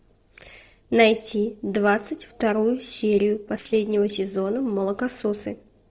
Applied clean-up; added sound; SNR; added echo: neural separator model SepFormer DNS4.